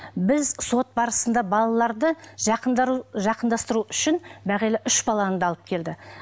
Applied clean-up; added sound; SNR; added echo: none; none; none; none.